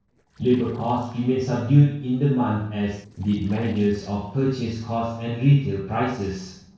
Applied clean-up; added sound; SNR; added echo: neural separator model SepFormer DNS4.